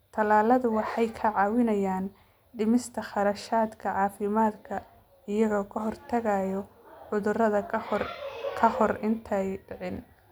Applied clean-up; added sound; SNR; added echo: none; none; none; none.